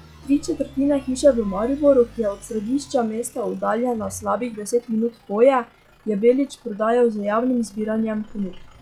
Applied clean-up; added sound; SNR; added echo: classical method log-MMSE.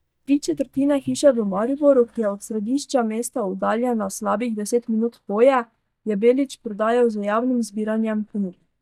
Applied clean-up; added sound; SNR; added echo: neural mask model DeepFilterNet 3.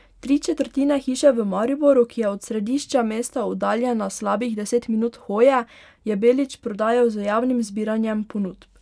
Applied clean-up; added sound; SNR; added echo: none; none; none; none.